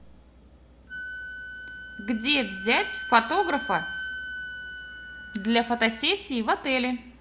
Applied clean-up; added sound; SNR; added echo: none; Wind instrument, woodwind instrument; 11 dB; none.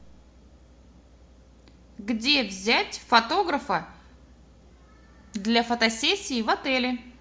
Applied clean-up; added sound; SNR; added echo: none; none; none; none.